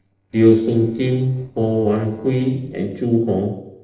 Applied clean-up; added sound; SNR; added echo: neural separator model SepFormer DNS4.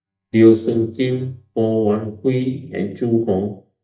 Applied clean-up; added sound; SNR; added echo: neural mask model DeepFilterNet 3.